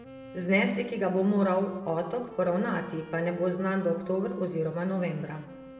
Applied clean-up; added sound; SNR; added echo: none; Wind instrument, woodwind instrument; 17 dB; reverberation time 0.7 s.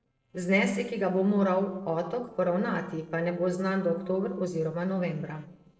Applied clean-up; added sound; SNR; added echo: neural separator model SepFormer DNS4.